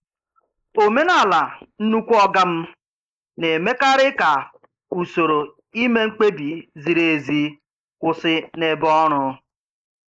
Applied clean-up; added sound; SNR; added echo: neural mask model Resemble Enhance denoiser.